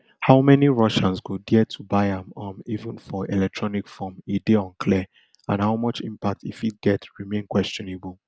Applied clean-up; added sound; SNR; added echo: none; none; none; none.